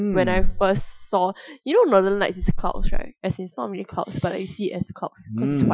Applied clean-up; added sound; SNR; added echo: classical method Wiener filter.